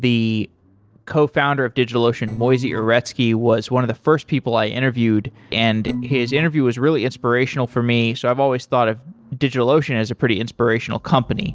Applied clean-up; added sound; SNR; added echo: neural separator model SepFormer DNS4.